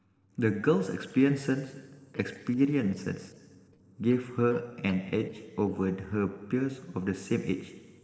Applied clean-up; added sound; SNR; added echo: neural separator model SepFormer DNS4.